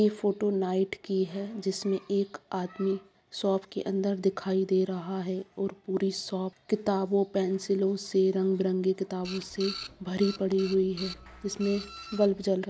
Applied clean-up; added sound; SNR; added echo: none; Printer; 14 dB; none.